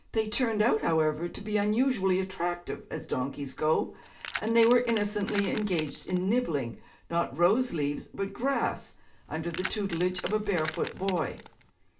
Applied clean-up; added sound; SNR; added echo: none; Keys jangling; 11 dB; reverberation time 0.2 s.